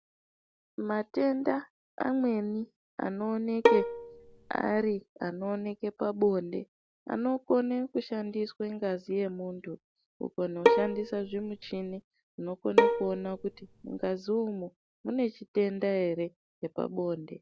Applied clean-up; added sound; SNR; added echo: none; Bowed string instrument; -3 dB; none.